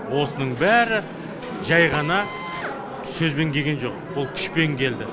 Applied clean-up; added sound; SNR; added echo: none; Drill; 14 dB; none.